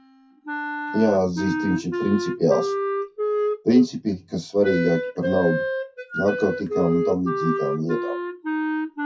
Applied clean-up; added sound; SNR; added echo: classical method WPE with log-MMSE.